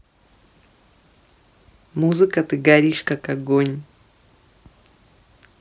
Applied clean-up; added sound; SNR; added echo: none; none; none; none.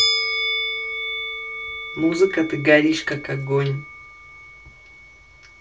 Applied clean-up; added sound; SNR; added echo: none; Musical instrument; 4 dB; reverberation time 0.2 s.